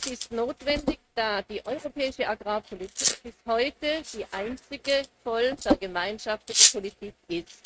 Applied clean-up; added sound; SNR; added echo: neural mask model RNNoise.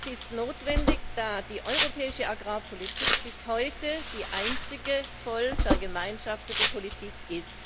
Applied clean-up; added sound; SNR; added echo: none; Domestic sounds, home sounds; -5 dB; none.